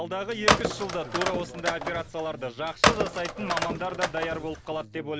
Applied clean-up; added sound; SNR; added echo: none; Telephone; -3 dB; none.